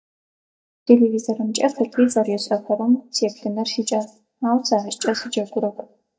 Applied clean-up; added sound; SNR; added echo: neural mask model DeepFilterNet 3.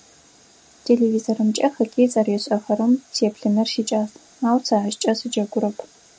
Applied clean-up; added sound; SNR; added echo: none; none; none; none.